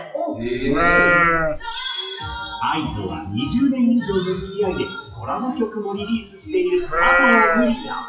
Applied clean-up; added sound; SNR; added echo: classical method WPE with log-MMSE.